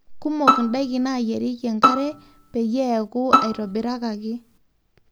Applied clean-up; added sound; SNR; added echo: none; Bowed string instrument; -1 dB; none.